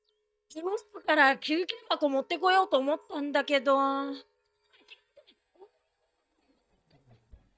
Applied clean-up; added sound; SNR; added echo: neural mask model DeepFilterNet 3.